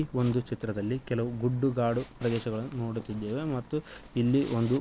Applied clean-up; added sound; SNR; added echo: none; none; none; none.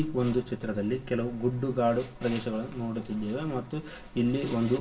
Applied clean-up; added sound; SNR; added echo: none; none; none; reverberation time 0.5 s.